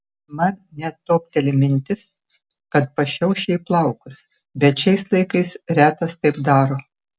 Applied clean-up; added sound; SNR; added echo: none; none; none; none.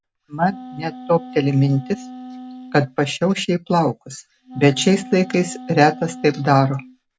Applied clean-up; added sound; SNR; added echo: none; Wind instrument, woodwind instrument; 17 dB; none.